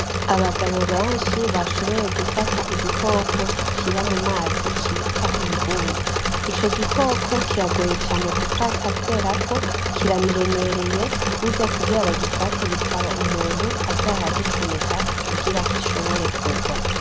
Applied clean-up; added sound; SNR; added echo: none; Engine / Mechanisms; -3 dB; none.